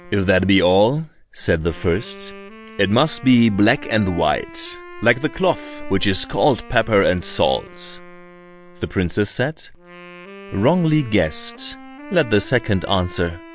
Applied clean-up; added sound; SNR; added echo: none; Wind instrument, woodwind instrument; 19 dB; none.